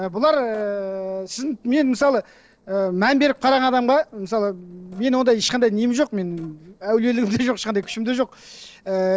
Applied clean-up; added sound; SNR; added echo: neural separator model SepFormer DNS4.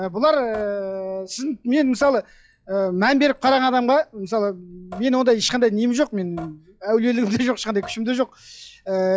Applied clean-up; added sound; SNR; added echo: classical method log-MMSE.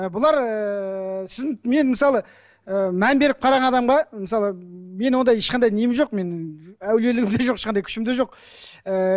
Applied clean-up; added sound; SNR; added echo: none; none; none; none.